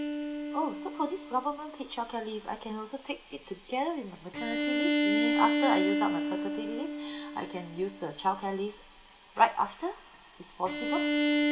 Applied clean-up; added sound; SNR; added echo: none; Bowed string instrument; -1 dB; none.